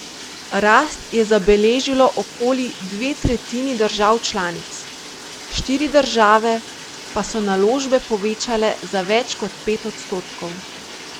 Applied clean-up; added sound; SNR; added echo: none; Bathtub (filling or washing); 15 dB; none.